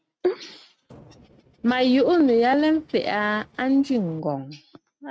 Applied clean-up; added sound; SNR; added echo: neural mask model RNNoise.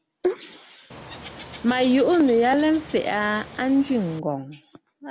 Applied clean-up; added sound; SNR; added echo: none; Water / Bird; 16 dB; none.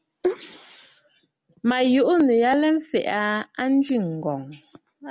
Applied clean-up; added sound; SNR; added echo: none; none; none; none.